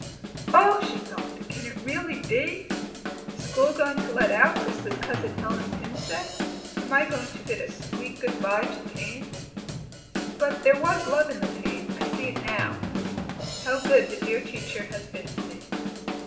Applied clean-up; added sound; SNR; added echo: none; Drum / Drum kit; 5 dB; reverberation time 0.9 s.